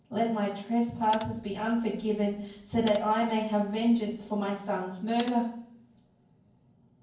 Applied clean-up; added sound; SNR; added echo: none; Computer keyboard; 17 dB; reverberation time 0.9 s.